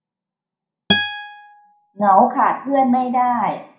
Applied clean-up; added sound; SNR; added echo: none; Acoustic guitar; 5 dB; reverberation time 0.4 s.